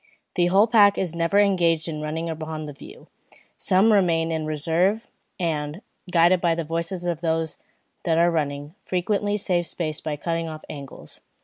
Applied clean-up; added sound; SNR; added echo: none; none; none; none.